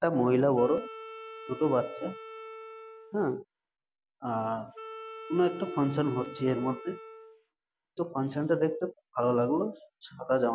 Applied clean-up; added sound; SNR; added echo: none; Wind instrument, woodwind instrument; 15 dB; none.